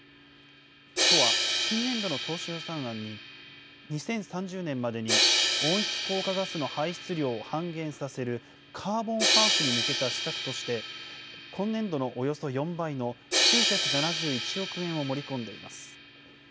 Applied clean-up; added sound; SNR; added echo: none; Crash cymbal; -2 dB; none.